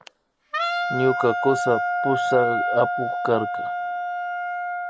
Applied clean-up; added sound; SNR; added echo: none; Wind instrument, woodwind instrument; 0 dB; none.